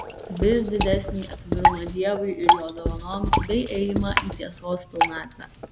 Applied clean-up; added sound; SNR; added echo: none; Drip + Writing; -2 dB; none.